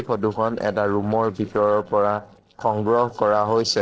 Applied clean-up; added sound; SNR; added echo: neural separator model SepFormer DNS4.